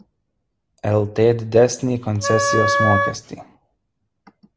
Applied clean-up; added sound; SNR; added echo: none; Wind instrument, woodwind instrument; 0 dB; none.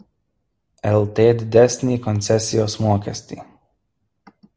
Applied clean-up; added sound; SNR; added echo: none; none; none; none.